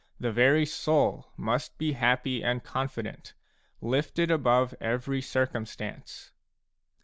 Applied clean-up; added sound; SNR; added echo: none; none; none; none.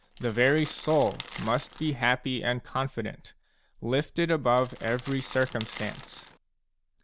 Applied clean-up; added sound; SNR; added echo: none; Crackle; 14 dB; none.